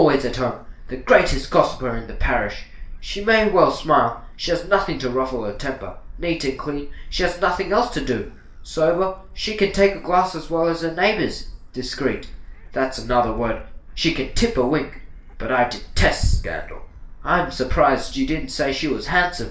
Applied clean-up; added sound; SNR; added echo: none; Gull, seagull; 13 dB; reverberation time 0.4 s.